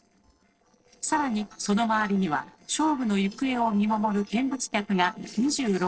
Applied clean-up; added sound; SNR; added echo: neural separator model SepFormer DNS4.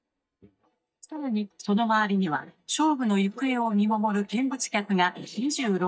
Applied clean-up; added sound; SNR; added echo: neural mask model DeepFilterNet 3.